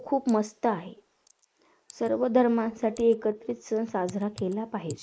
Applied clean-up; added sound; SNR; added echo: neural mask model Resemble Enhance denoiser.